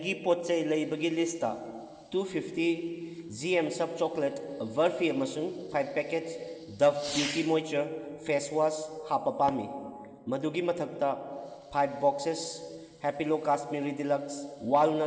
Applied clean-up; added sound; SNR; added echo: none; Fireworks; 19 dB; reverberation time 2.4 s.